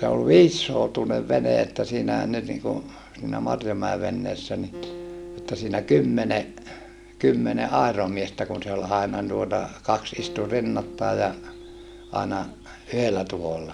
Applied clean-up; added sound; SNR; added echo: none; Acoustic guitar; 19 dB; none.